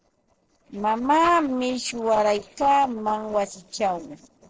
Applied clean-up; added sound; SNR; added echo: neural separator model SepFormer DNS4.